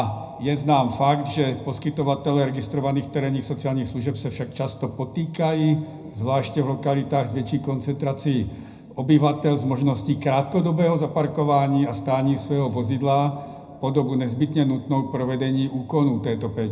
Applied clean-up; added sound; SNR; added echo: none; none; none; reverberation time 0.3 s.